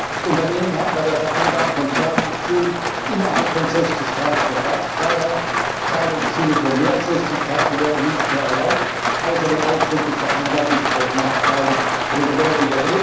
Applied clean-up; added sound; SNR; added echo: none; Rain; -1 dB; reverberation time 1.0 s.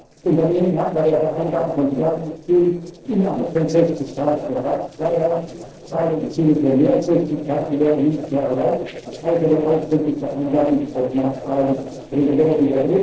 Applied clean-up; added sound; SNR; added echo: neural separator model SepFormer DNS4.